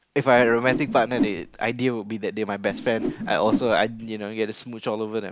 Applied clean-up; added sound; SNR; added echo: none; Whoosh, swoosh, swish; 6 dB; none.